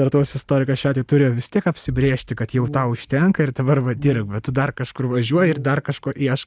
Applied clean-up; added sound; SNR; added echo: neural mask model DeepFilterNet 3.